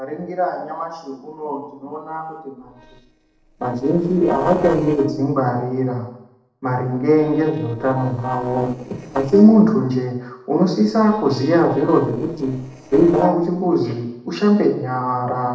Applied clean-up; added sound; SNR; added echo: neural separator model SepFormer DNS4.